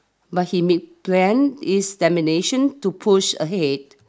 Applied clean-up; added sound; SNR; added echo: none; none; none; none.